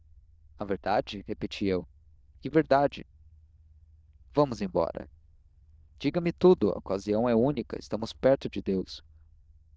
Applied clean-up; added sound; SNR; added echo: neural diffusion model UNIVERSE++.